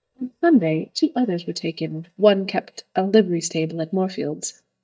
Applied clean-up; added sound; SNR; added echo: neural mask model DeepFilterNet 3.